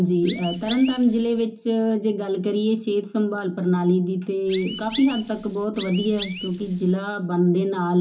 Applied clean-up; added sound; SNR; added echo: none; Chirp, tweet; 4 dB; reverberation time 0.3 s.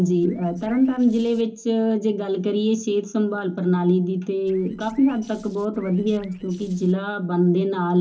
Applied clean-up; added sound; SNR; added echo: neural separator model SepFormer DNS4.